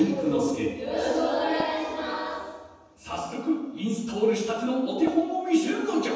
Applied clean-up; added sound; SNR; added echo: none; Tap; 11 dB; reverberation time 1.1 s.